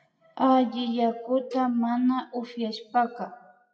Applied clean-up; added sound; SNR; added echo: classical method WPE with log-MMSE.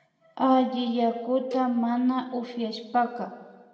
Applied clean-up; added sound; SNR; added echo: none; Cowbell; 17 dB; reverberation time 1.6 s.